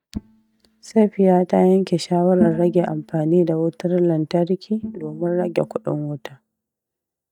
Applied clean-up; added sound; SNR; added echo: neural mask model DeepFilterNet 3.